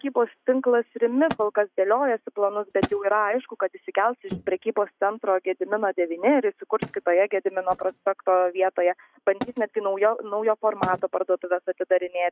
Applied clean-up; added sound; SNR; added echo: neural mask model RNNoise.